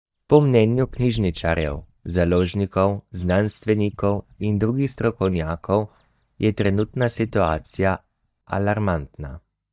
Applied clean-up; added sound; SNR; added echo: neural mask model DeepFilterNet 3.